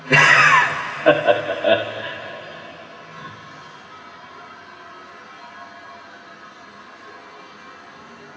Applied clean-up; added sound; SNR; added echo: none; none; none; reverberation time 2.4 s.